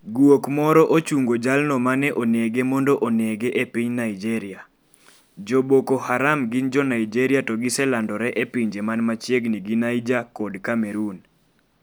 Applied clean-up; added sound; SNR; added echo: none; none; none; none.